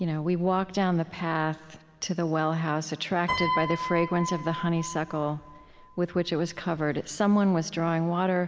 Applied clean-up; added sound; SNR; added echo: none; Piano; 11 dB; none.